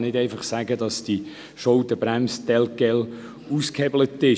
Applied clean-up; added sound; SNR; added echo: none; none; none; none.